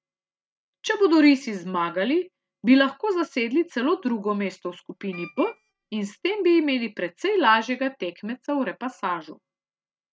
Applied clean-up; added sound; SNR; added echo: neural mask model RNNoise.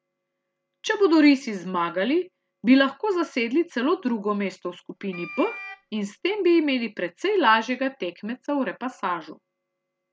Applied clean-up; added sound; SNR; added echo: none; Wind instrument, woodwind instrument; 15 dB; none.